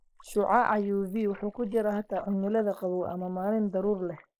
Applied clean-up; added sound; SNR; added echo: neural mask model Resemble Enhance denoiser.